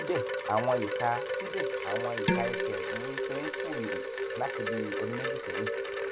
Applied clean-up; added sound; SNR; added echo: none; Dishes, pots, and pans + Wind chime; -3 dB; none.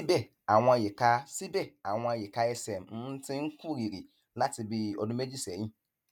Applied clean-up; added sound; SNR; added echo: none; none; none; none.